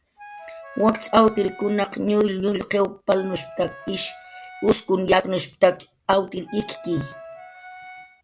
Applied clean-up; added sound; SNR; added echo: none; Wind instrument, woodwind instrument; 18 dB; none.